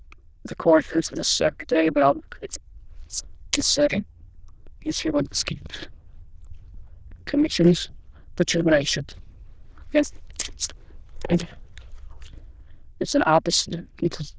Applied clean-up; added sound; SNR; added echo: neural diffusion model UNIVERSE++.